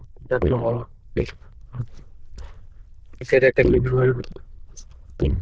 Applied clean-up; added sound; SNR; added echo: neural diffusion model UNIVERSE++.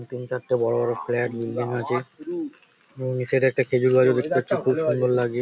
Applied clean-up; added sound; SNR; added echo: none; none; none; none.